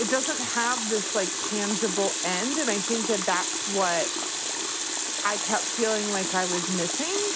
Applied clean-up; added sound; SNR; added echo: none; Water tap, faucet; -1 dB; none.